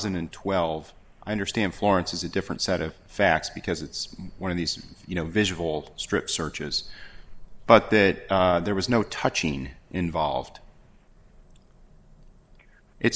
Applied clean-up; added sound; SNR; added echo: none; none; none; none.